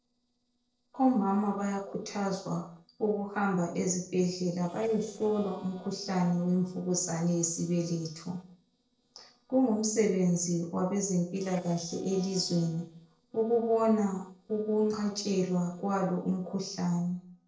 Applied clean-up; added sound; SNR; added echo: neural separator model SepFormer DNS4.